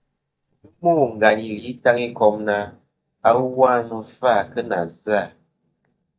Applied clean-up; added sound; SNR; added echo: neural mask model DeepFilterNet 3.